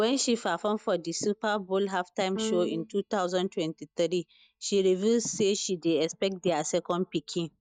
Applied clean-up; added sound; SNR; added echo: neural mask model DeepFilterNet 3.